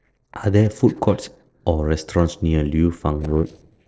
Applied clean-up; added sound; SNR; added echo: neural separator model SepFormer DNS4.